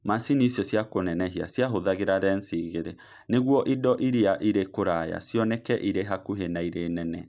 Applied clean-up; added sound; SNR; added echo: none; none; none; none.